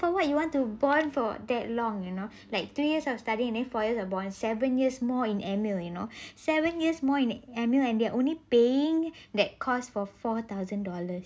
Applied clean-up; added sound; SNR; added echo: none; none; none; none.